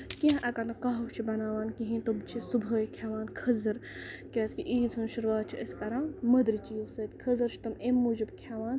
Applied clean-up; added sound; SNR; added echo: none; Coin (dropping); 14 dB; none.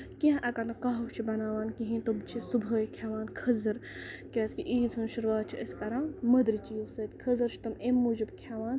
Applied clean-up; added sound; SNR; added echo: none; none; none; none.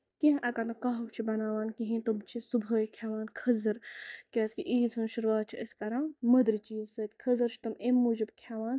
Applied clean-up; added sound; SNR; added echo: neural mask model DeepFilterNet 3.